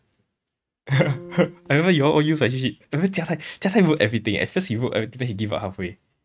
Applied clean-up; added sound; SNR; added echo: neural mask model RNNoise.